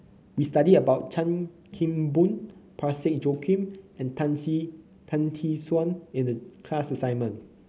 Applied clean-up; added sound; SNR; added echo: none; none; none; none.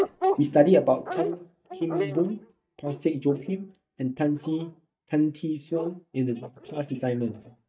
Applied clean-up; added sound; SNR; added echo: neural mask model DeepFilterNet 3.